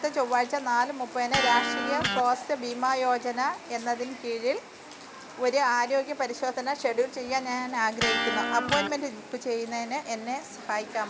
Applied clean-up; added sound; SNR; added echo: none; Electric guitar; 4 dB; none.